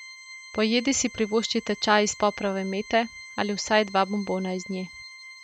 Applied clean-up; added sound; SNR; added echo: none; Organ; 18 dB; none.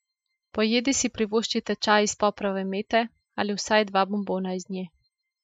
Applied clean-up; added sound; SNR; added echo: classical method Wiener filter.